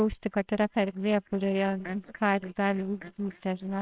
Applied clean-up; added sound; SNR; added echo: neural separator model SepFormer WHAMR!.